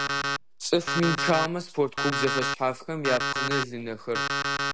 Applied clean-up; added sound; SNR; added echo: none; Alarm; 1 dB; none.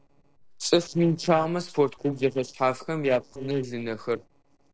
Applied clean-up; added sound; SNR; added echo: neural separator model SepFormer DNS4.